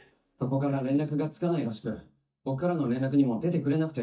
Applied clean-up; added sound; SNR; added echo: neural mask model DeepFilterNet 3.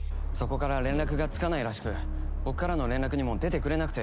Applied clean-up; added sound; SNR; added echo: none; none; none; none.